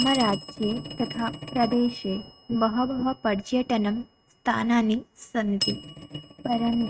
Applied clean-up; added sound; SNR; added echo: neural mask model RNNoise.